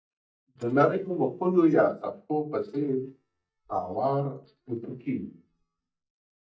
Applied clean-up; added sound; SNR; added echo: neural mask model DeepFilterNet 3.